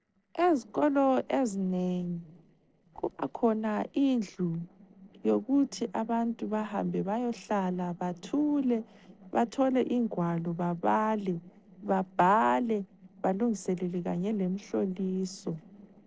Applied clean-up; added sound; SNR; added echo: neural separator model SepFormer DNS4.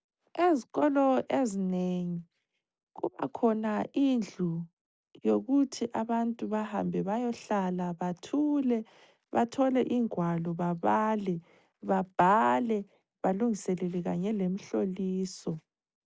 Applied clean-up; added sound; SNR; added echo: none; none; none; none.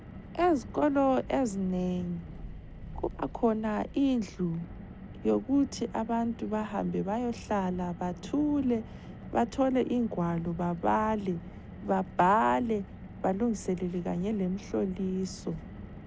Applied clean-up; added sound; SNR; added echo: none; Car; 14 dB; none.